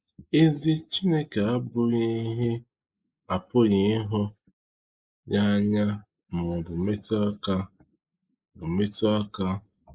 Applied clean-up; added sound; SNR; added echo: neural mask model Resemble Enhance denoiser.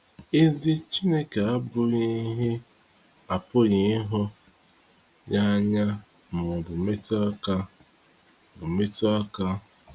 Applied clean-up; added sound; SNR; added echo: none; none; none; none.